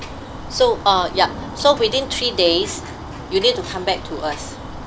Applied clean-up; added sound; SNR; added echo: none; Bird; 11 dB; none.